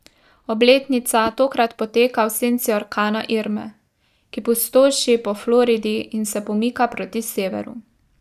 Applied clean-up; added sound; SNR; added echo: neural mask model DeepFilterNet 3.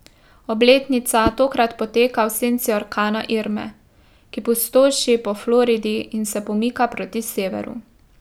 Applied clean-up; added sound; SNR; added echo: none; Whoosh, swoosh, swish; 13 dB; none.